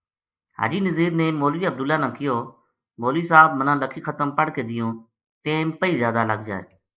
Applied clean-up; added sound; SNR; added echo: neural mask model Resemble Enhance denoiser.